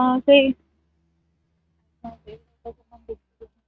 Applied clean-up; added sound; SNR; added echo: neural mask model RNNoise.